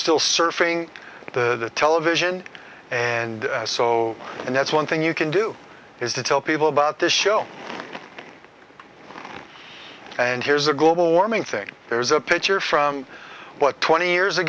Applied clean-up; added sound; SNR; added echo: none; none; none; none.